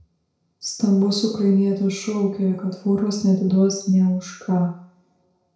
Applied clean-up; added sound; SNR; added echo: none; none; none; reverberation time 0.6 s.